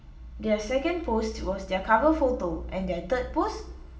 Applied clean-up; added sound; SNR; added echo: none; none; none; reverberation time 0.6 s.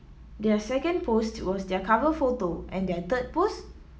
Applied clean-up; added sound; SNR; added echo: none; none; none; none.